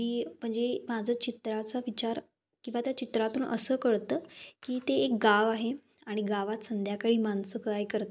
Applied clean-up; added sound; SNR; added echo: none; none; none; none.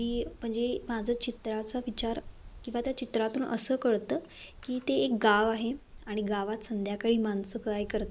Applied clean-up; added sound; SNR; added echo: none; Wind; 19 dB; none.